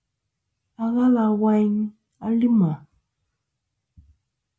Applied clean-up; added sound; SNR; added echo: none; none; none; none.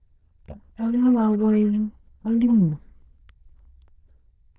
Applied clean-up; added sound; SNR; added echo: neural diffusion model UNIVERSE++.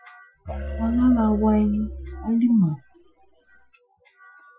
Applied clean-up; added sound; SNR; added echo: classical method Wiener filter.